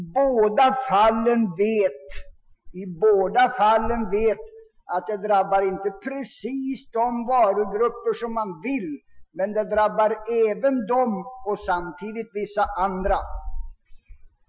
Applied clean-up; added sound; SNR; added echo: classical method Wiener filter.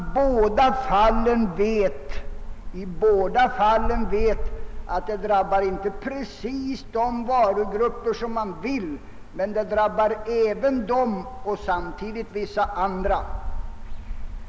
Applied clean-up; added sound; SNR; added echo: none; Cricket; 7 dB; none.